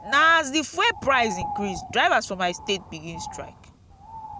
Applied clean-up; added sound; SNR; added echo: none; Bird; 13 dB; none.